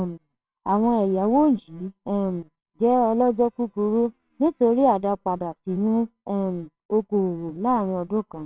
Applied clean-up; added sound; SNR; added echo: neural separator model SepFormer WHAMR!.